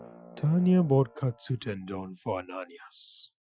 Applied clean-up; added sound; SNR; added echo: classical method Wiener filter.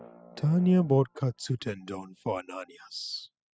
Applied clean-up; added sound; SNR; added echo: classical method spectral subtraction.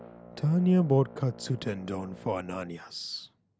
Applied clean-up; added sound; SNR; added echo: none; Brass instrument; 20 dB; none.